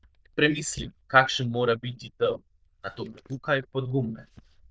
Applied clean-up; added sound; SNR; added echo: neural diffusion model UNIVERSE++.